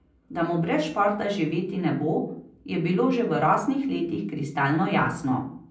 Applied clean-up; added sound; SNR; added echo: none; none; none; reverberation time 0.6 s.